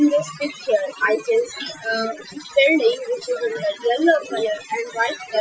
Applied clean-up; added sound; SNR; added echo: classical method Wiener filter.